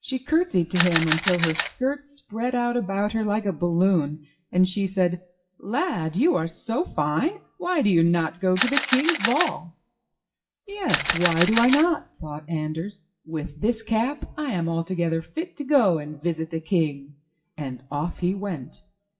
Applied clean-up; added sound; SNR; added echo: classical method WPE with log-MMSE.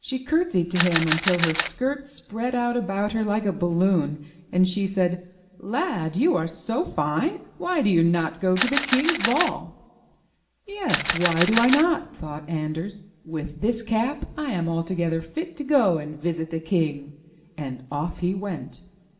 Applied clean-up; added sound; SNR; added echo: none; Camera; 2 dB; reverberation time 1.1 s.